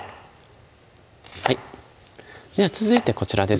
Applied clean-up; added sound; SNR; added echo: none; none; none; none.